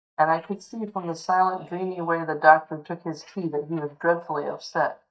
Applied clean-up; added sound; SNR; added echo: neural mask model DeepFilterNet 3.